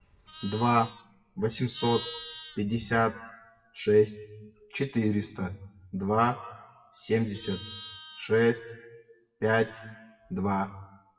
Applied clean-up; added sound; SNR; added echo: classical method WPE with log-MMSE.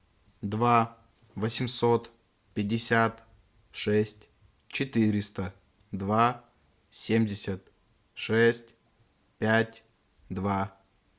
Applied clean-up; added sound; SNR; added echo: none; none; none; none.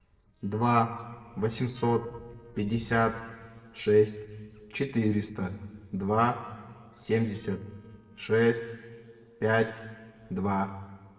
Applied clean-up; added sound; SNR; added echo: neural separator model SepFormer DNS4.